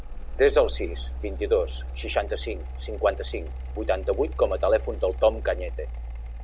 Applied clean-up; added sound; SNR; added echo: none; Mechanical fan; 6 dB; none.